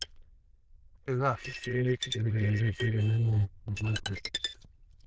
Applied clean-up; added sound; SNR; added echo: neural diffusion model UNIVERSE++.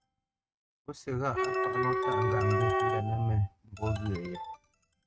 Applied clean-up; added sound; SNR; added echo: neural mask model RNNoise.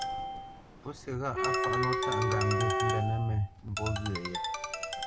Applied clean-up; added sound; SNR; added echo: none; Ringtone + Wind instrument, woodwind instrument; -1 dB; none.